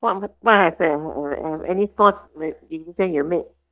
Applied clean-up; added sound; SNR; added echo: neural mask model DeepFilterNet 3.